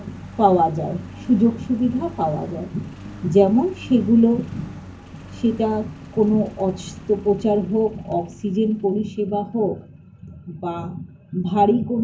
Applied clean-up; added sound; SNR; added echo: none; Engine; 19 dB; reverberation time 0.3 s.